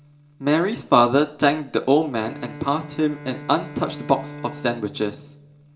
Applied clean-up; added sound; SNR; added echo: none; Bowed string instrument; 17 dB; reverberation time 0.4 s.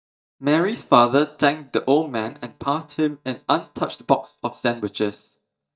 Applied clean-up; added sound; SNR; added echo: neural mask model DeepFilterNet 3.